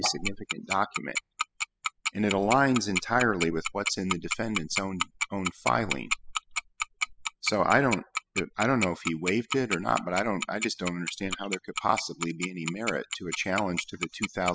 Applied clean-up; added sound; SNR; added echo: classical method spectral subtraction.